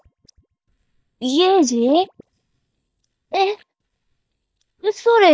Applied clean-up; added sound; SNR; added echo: neural mask model DeepFilterNet 3.